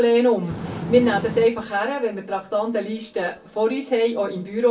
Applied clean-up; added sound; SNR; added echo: none; Fire; 14 dB; reverberation time 0.2 s.